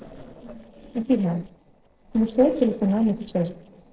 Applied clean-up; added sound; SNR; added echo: neural separator model SepFormer DNS4.